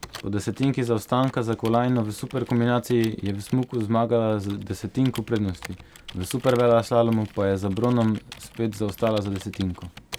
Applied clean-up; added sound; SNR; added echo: none; Computer keyboard; 20 dB; none.